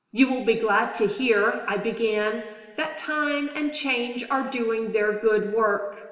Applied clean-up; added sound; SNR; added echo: none; none; none; reverberation time 3.0 s.